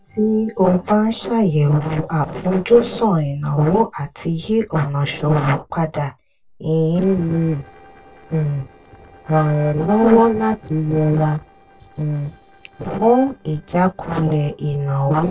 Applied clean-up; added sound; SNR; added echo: neural separator model SepFormer DNS4.